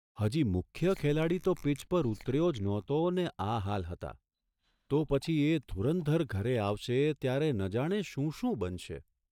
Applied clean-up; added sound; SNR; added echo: neural mask model DeepFilterNet 3.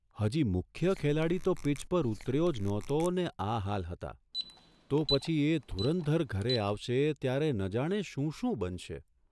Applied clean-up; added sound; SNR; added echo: none; Alarm + Squeak / Tools; 11 dB; none.